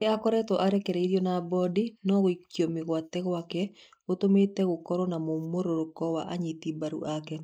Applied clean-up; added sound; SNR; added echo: neural mask model Resemble Enhance denoiser.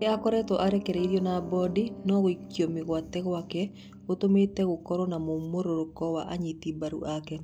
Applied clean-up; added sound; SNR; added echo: none; Piano; 16 dB; none.